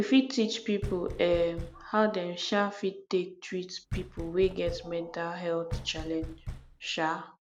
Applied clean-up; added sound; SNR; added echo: none; Knock; 10 dB; none.